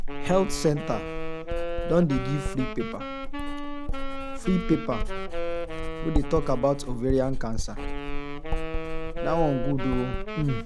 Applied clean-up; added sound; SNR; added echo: none; Wind instrument, woodwind instrument + Writing; 0 dB; none.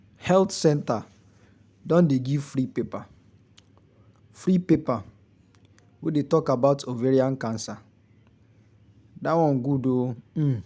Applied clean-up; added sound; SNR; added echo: none; none; none; none.